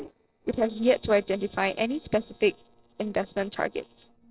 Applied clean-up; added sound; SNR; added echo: neural separator model SepFormer DNS4.